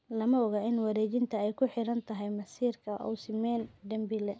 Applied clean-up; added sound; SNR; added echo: none; none; none; none.